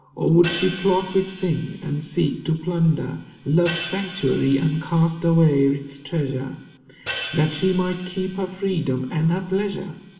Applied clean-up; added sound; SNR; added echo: none; Hi-hat; 11 dB; reverberation time 2.1 s.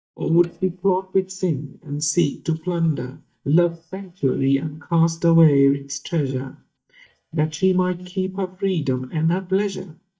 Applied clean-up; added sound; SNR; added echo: neural mask model DeepFilterNet 3.